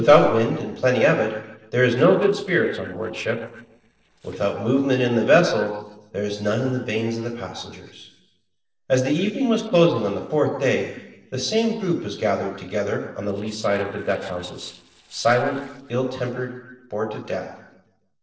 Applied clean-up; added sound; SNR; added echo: neural separator model SepFormer DNS4.